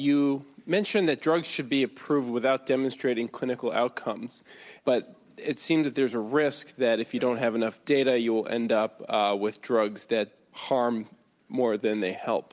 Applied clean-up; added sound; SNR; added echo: none; none; none; none.